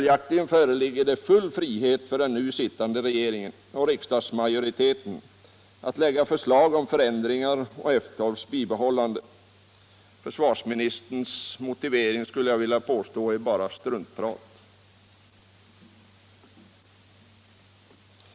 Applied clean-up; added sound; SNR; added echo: none; none; none; none.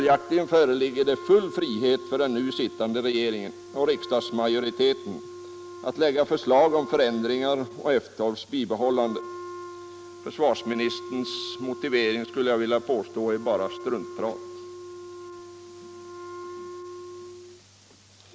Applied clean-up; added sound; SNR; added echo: none; Wind instrument, woodwind instrument; 14 dB; none.